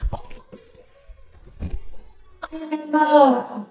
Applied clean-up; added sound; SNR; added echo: neural mask model DeepFilterNet 3.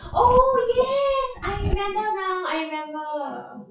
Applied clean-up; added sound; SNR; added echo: classical method WPE with log-MMSE.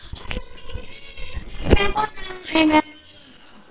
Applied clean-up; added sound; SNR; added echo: neural separator model SepFormer WHAMR!.